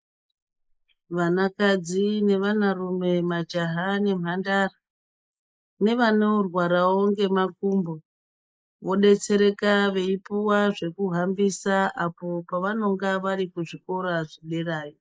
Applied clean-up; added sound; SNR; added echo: neural mask model Resemble Enhance denoiser.